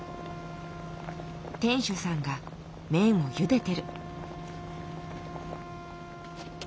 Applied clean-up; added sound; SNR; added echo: none; Wind instrument, woodwind instrument; 15 dB; none.